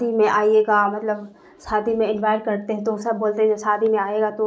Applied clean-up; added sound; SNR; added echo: none; none; none; none.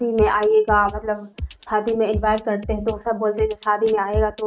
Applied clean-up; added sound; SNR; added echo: neural mask model RNNoise.